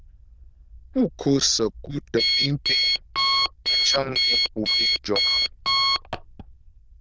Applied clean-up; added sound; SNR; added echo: neural diffusion model UNIVERSE++.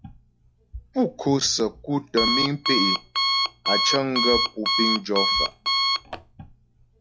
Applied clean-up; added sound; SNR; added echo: classical method log-MMSE.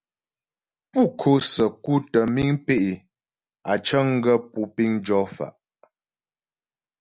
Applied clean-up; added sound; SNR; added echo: none; none; none; none.